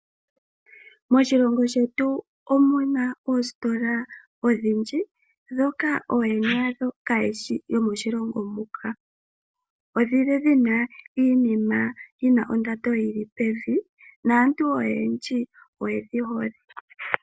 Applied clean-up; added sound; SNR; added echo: none; none; none; none.